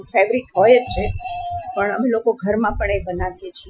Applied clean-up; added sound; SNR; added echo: classical method Wiener filter.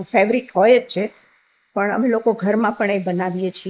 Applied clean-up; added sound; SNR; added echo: neural mask model Resemble Enhance denoiser.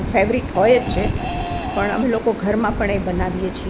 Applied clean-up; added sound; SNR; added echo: none; Fart; 9 dB; none.